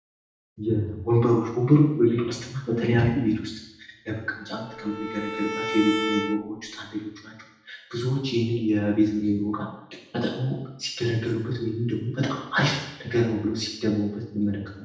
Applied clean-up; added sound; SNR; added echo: none; Bowed string instrument; 7 dB; reverberation time 0.8 s.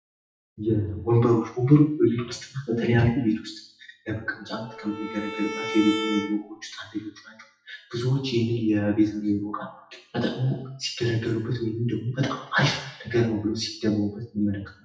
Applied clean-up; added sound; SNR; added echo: classical method WPE with log-MMSE.